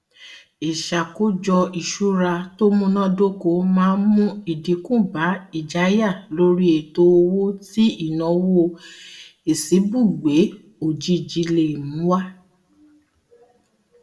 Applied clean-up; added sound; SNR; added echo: none; none; none; reverberation time 0.5 s.